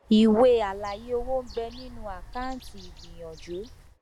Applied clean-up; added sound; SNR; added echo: none; Bird; 15 dB; none.